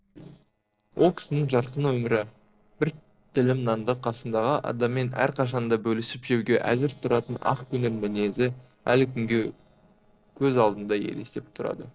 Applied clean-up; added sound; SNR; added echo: neural separator model SepFormer DNS4.